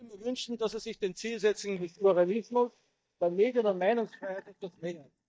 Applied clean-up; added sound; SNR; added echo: neural mask model DeepFilterNet 3.